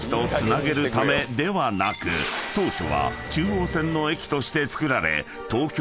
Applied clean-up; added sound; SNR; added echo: none; Fireworks; 20 dB; none.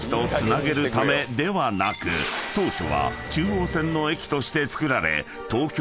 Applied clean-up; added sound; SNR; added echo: none; none; none; none.